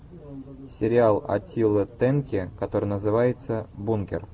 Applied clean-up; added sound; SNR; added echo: none; none; none; none.